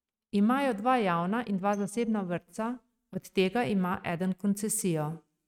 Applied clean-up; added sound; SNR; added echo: neural mask model RNNoise.